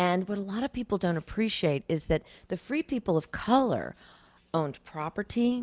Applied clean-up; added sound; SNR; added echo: none; none; none; none.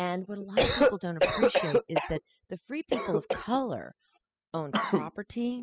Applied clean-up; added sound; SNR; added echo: classical method spectral subtraction.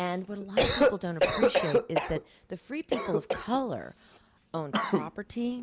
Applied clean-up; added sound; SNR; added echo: none; Cough; -4 dB; none.